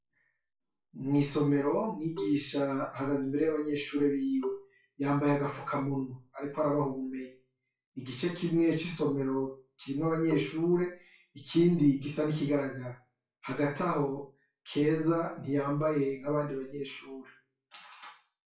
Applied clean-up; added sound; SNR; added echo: classical method WPE with log-MMSE.